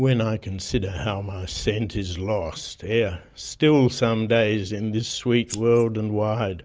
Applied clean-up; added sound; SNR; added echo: none; Scissors; 16 dB; none.